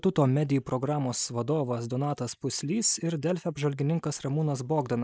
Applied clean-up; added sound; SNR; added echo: neural mask model Resemble Enhance denoiser.